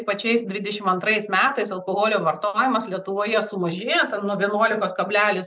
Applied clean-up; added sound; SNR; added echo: none; none; none; none.